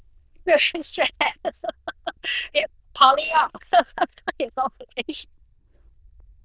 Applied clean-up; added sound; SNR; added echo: neural diffusion model UNIVERSE++.